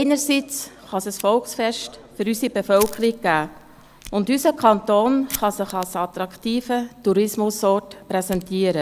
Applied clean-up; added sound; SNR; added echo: none; Fire; 19 dB; none.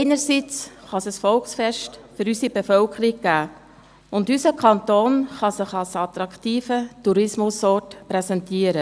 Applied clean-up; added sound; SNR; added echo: none; none; none; none.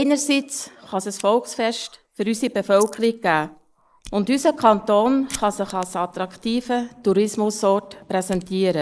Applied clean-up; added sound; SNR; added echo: neural mask model Resemble Enhance denoiser.